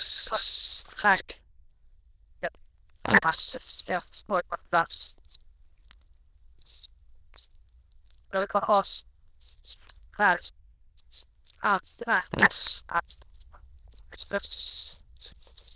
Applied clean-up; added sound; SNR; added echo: neural diffusion model UNIVERSE++.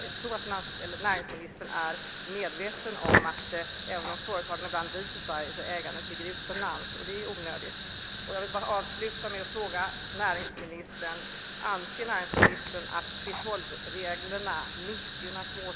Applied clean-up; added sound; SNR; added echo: none; Fire; -4 dB; none.